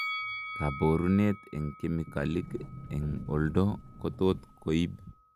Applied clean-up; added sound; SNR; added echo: none; Sliding door + Bell; 11 dB; none.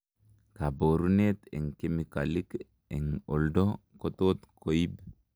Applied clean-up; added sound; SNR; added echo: none; none; none; none.